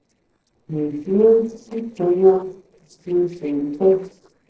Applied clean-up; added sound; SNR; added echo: neural separator model SepFormer DNS4.